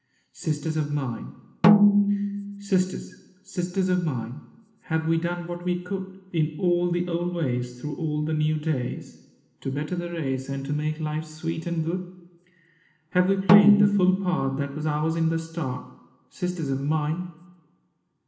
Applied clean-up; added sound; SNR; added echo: none; Snare drum; -4 dB; reverberation time 1.1 s.